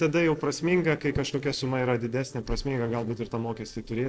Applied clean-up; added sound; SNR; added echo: neural separator model SepFormer DNS4.